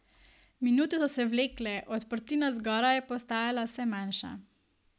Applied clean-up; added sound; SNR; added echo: none; none; none; none.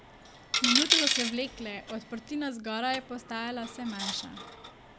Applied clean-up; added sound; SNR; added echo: none; Coin (dropping); -2 dB; none.